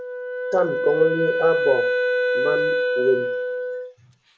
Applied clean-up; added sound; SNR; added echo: none; Wind instrument, woodwind instrument; -1 dB; reverberation time 0.4 s.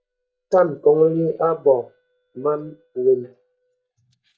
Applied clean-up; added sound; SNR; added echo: neural mask model DeepFilterNet 3.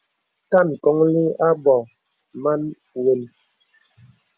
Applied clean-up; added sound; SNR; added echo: none; none; none; none.